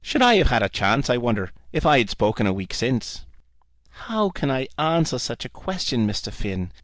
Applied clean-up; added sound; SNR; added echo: none; none; none; none.